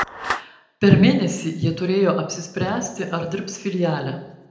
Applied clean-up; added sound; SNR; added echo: none; Clapping; 15 dB; reverberation time 0.7 s.